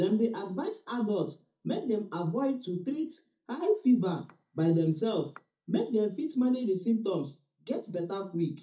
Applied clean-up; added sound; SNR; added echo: neural mask model DeepFilterNet 3.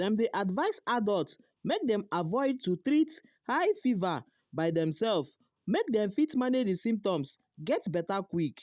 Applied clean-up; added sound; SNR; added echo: none; none; none; none.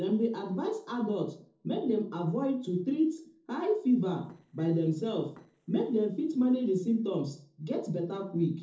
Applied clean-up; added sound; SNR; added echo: neural separator model SepFormer DNS4.